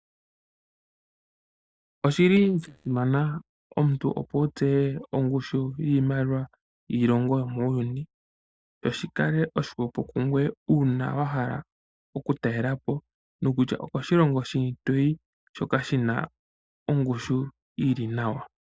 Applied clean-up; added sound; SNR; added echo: neural mask model DeepFilterNet 3.